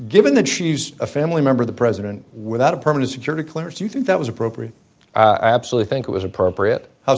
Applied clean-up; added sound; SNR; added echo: none; none; none; none.